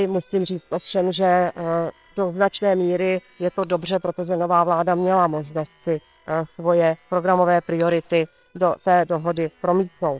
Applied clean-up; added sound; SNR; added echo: neural separator model SepFormer WHAM!.